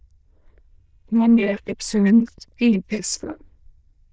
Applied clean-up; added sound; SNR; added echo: neural diffusion model UNIVERSE++.